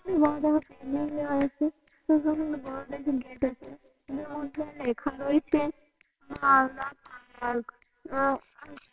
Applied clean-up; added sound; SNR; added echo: neural separator model SepFormer WHAMR!.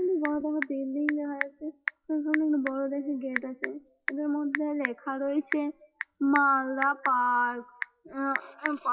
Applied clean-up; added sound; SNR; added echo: classical method WPE with log-MMSE.